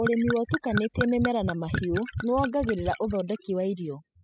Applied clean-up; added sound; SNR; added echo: classical method spectral subtraction.